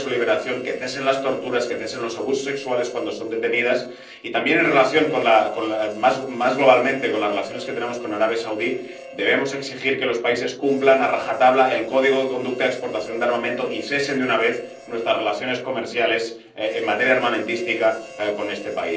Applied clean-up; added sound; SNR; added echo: neural separator model SepFormer DNS4.